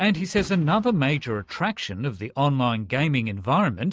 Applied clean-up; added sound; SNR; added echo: neural mask model RNNoise.